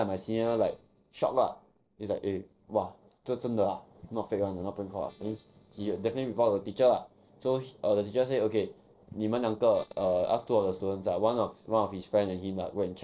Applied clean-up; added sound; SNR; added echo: neural separator model SepFormer DNS4.